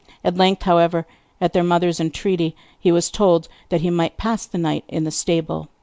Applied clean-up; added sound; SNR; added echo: none; none; none; none.